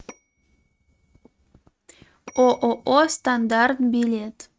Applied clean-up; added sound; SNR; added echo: neural mask model RNNoise.